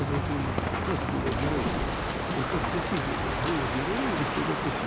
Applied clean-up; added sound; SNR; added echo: none; Crow; -3 dB; none.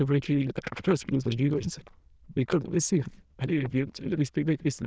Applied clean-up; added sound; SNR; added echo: neural diffusion model UNIVERSE++.